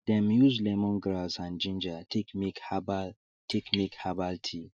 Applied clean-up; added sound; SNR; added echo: neural mask model DeepFilterNet 3.